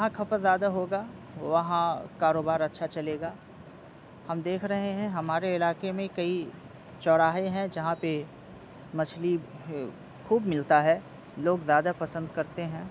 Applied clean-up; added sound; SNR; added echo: none; none; none; none.